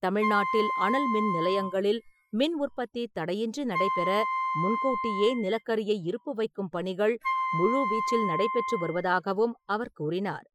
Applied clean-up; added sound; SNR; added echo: classical method Wiener filter.